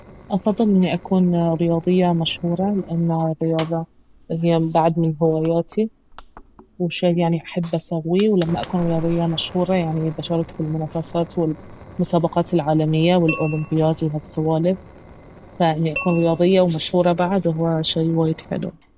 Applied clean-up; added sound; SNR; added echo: none; Fire + Tap / Glass; 16 dB; none.